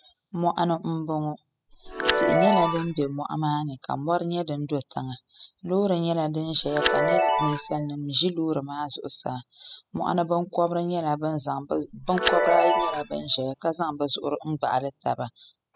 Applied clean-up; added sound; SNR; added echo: classical method spectral subtraction.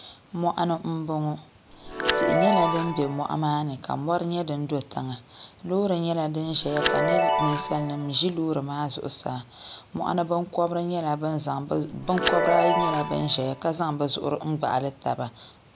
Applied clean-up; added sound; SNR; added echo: none; Chime; 2 dB; none.